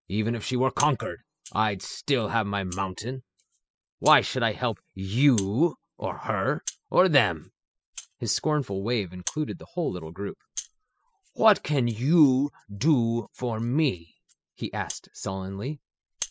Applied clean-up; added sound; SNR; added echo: classical method spectral subtraction.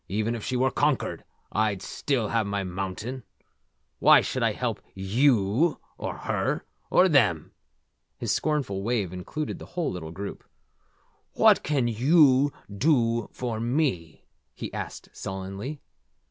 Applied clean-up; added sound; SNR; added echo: none; none; none; none.